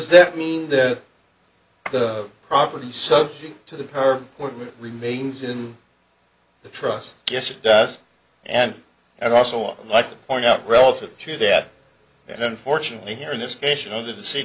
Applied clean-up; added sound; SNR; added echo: none; none; none; none.